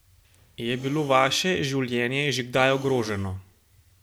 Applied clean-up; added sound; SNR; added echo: none; Breathing; 18 dB; none.